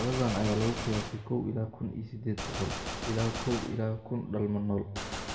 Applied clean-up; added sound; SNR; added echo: none; Gunshot, gunfire; 7 dB; reverberation time 1.1 s.